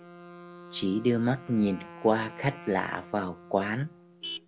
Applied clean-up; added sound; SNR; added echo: none; Wind instrument, woodwind instrument + Vehicle horn, car horn, honking; 16 dB; none.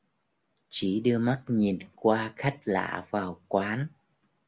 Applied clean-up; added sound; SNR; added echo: none; none; none; none.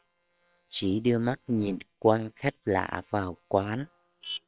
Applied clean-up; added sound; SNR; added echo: neural separator model SepFormer WHAM!.